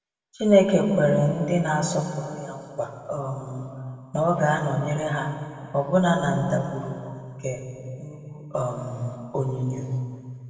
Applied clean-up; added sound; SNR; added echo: none; none; none; reverberation time 2.1 s.